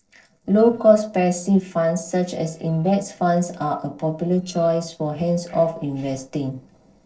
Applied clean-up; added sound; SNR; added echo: neural separator model SepFormer DNS4.